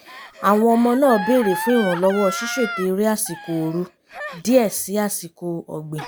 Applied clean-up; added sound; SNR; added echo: none; Gasp; 11 dB; none.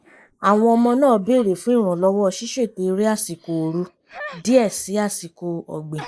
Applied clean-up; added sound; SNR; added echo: neural mask model Resemble Enhance denoiser.